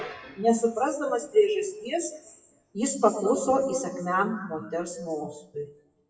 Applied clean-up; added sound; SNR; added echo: classical method WPE with log-MMSE.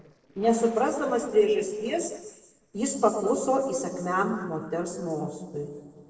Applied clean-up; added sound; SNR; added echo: neural separator model SepFormer DNS4.